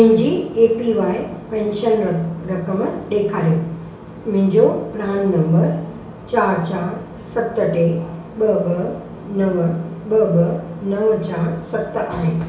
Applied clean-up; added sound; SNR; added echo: none; none; none; reverberation time 0.6 s.